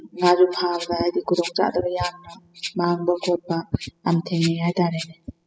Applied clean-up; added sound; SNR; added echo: classical method spectral subtraction.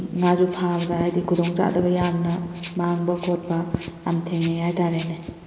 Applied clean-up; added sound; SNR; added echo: none; Rattle (instrument); 18 dB; none.